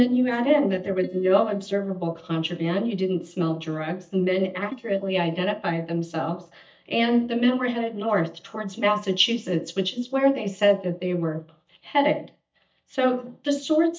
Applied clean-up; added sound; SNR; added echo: neural mask model DeepFilterNet 3.